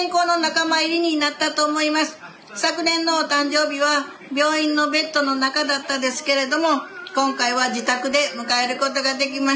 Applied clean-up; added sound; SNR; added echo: none; none; none; none.